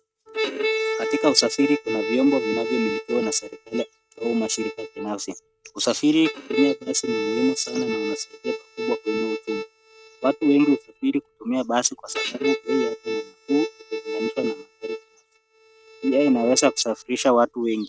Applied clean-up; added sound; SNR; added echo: neural mask model RNNoise.